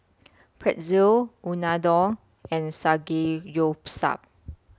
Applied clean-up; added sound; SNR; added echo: none; none; none; none.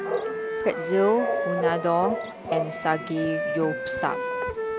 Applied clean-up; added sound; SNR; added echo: none; Wind instrument, woodwind instrument + Bark / Chatter / Chirp, tweet / Livestock, farm animals, working animals; 1 dB; none.